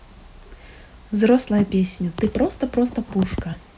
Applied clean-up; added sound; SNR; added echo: none; none; none; none.